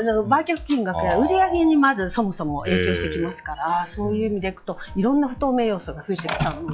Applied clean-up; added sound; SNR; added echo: classical method log-MMSE.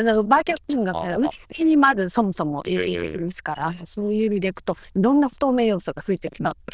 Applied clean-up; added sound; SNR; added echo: neural diffusion model UNIVERSE++.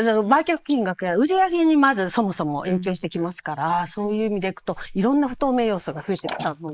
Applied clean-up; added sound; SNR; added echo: neural mask model Resemble Enhance denoiser.